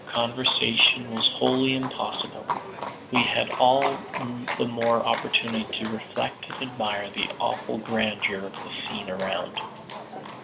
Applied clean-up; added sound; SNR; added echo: none; Livestock, farm animals, working animals; 9 dB; none.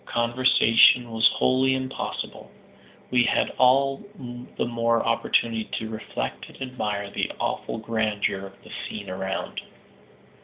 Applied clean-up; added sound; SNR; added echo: none; none; none; none.